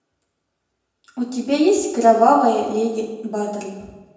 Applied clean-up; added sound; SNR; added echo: none; none; none; reverberation time 0.9 s.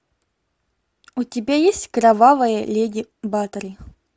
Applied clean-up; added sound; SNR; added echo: none; none; none; none.